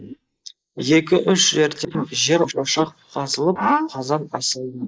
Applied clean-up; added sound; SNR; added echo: neural mask model Resemble Enhance denoiser.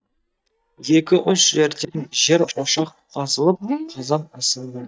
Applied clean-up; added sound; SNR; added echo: neural mask model DeepFilterNet 3.